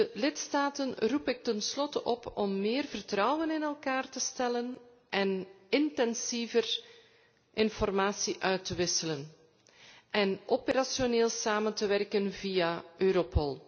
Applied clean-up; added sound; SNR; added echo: none; none; none; none.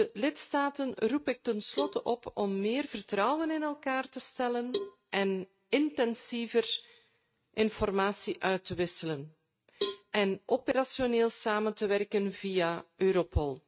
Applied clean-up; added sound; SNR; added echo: neural mask model RNNoise.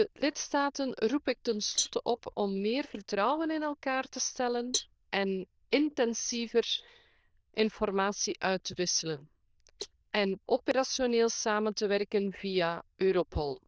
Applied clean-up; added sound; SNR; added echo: neural diffusion model UNIVERSE++.